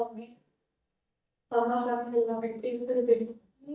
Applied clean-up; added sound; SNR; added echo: neural mask model DeepFilterNet 3.